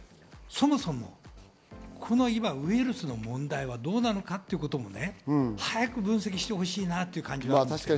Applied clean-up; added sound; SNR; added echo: none; none; none; none.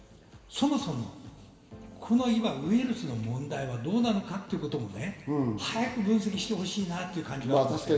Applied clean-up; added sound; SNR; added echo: none; none; none; reverberation time 2.3 s.